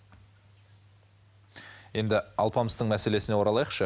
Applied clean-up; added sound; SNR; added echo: none; none; none; none.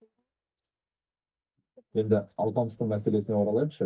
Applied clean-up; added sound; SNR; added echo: neural mask model DeepFilterNet 3.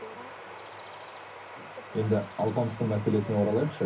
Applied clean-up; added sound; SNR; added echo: none; Bird vocalization, bird call, bird song; 13 dB; reverberation time 0.3 s.